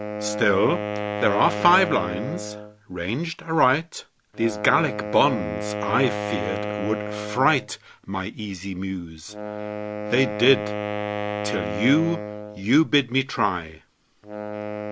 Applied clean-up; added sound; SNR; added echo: none; Wind instrument, woodwind instrument; 6 dB; none.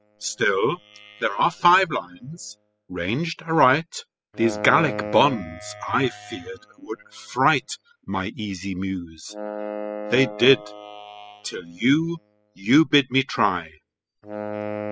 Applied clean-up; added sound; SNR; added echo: classical method spectral subtraction.